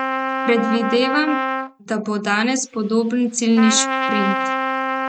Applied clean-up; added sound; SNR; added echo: neural mask model RNNoise.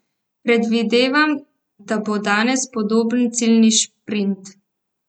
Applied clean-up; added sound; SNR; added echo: none; none; none; none.